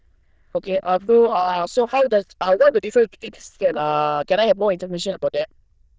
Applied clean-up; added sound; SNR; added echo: neural diffusion model UNIVERSE++.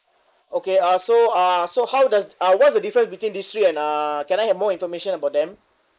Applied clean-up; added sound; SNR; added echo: neural mask model Resemble Enhance denoiser.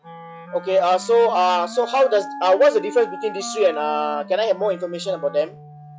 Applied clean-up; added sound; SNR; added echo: classical method log-MMSE.